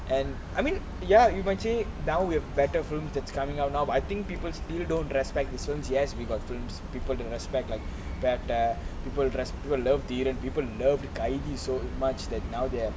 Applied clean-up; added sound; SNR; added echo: none; none; none; none.